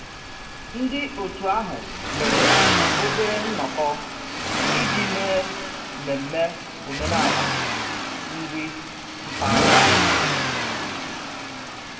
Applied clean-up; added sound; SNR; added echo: none; Accelerating, revving, vroom; -5 dB; reverberation time 1.3 s.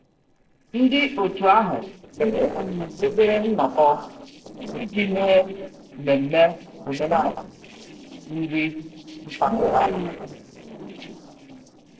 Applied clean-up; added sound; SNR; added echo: neural separator model SepFormer DNS4.